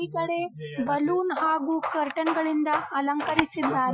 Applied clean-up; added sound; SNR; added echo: classical method Wiener filter.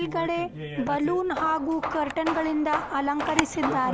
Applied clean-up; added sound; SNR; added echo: none; Hammer / Wood + Camera; 6 dB; none.